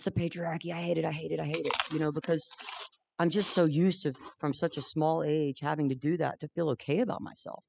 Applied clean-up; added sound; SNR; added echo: classical method spectral subtraction.